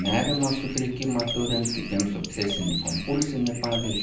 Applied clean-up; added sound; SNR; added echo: none; Bird; 6 dB; reverberation time 0.6 s.